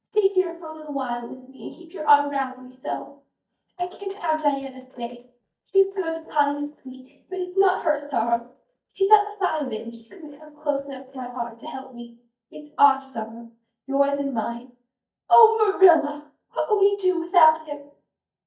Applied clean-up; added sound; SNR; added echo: neural mask model DeepFilterNet 3.